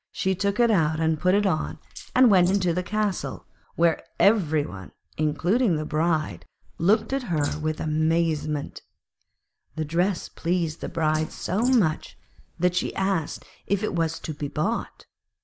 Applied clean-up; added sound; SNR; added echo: neural mask model Resemble Enhance denoiser.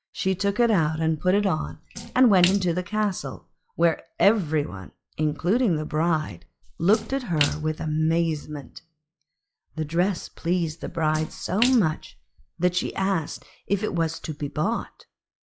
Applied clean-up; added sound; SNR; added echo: classical method log-MMSE.